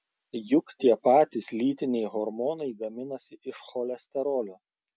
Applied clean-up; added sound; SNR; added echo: none; none; none; none.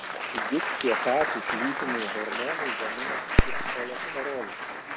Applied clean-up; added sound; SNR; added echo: none; Applause + Fireworks; -4 dB; none.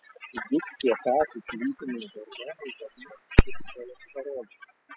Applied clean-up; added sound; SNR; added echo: classical method spectral subtraction.